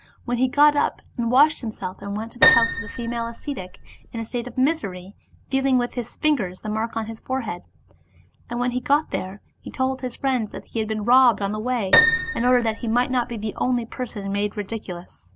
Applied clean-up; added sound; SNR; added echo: none; Piano; 0 dB; none.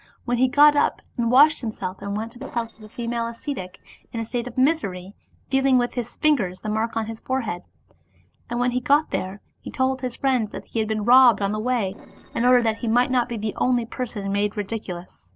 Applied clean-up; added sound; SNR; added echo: neural separator model SepFormer DNS4.